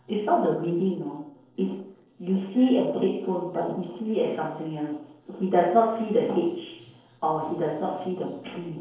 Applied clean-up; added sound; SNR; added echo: neural separator model SepFormer DNS4.